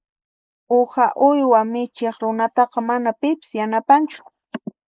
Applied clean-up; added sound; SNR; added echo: neural mask model Resemble Enhance denoiser.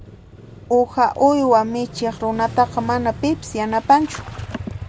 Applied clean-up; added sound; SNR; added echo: none; Engine starting / Motorcycle; 15 dB; none.